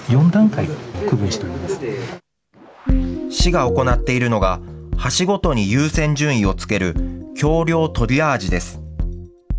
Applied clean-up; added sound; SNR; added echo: none; none; none; none.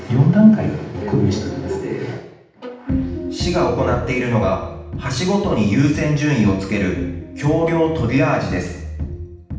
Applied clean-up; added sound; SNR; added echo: none; Bowed string instrument; 20 dB; reverberation time 0.8 s.